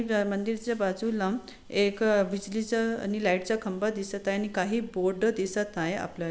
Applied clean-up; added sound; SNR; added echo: none; none; none; none.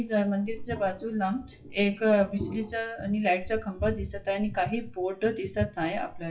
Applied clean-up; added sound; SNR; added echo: classical method WPE with log-MMSE.